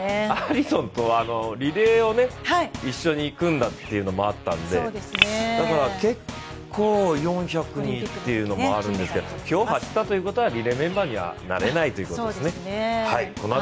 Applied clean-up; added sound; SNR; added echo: none; Bird vocalization, bird call, bird song; 14 dB; none.